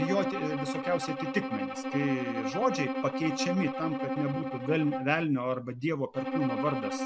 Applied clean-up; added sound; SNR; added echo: none; Bowed string instrument; 3 dB; none.